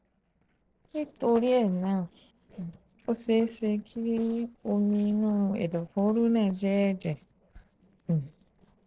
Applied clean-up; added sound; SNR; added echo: neural separator model SepFormer DNS4.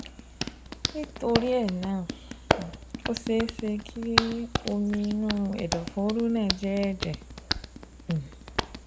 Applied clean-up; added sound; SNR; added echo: none; Hands; 3 dB; none.